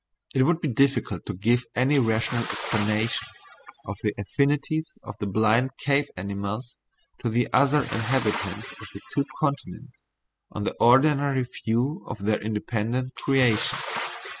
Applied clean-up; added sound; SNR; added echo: classical method spectral subtraction.